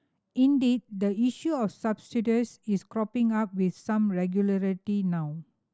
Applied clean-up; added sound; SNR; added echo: none; none; none; none.